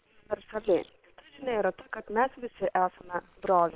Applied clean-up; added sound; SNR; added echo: neural separator model SepFormer WHAM!.